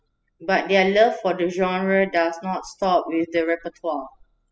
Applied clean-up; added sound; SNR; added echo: classical method spectral subtraction.